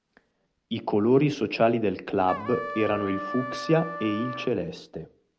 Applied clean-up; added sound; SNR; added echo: none; Trumpet; 9 dB; none.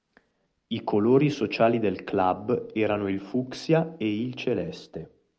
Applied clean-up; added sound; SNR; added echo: none; none; none; none.